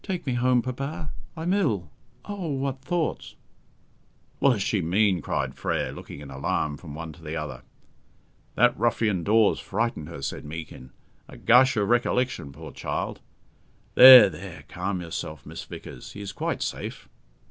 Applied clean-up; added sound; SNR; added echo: none; none; none; none.